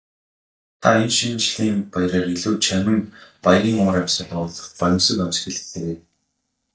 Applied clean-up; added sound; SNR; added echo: neural mask model DeepFilterNet 3.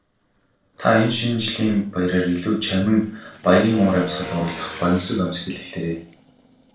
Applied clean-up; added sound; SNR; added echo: neural separator model SepFormer DNS4.